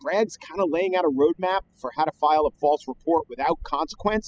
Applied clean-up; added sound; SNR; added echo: classical method spectral subtraction.